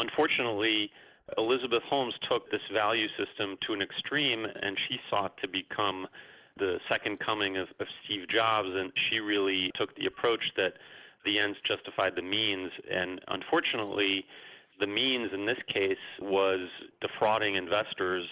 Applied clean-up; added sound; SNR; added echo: neural mask model Resemble Enhance denoiser.